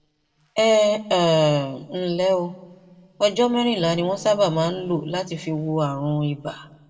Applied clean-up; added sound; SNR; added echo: neural separator model SepFormer DNS4.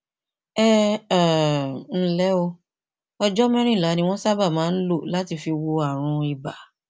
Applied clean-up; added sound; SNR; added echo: none; none; none; none.